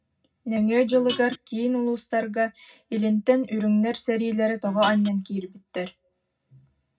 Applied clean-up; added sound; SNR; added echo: none; Guitar; 10 dB; reverberation time 0.4 s.